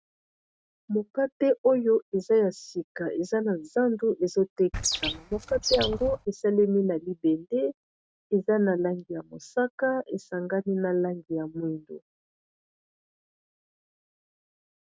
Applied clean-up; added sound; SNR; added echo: neural mask model RNNoise.